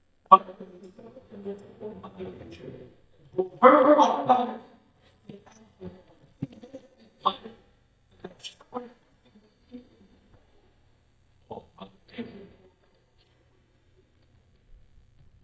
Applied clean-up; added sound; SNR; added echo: neural mask model DeepFilterNet 3.